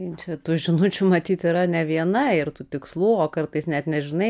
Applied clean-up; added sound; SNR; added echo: none; none; none; none.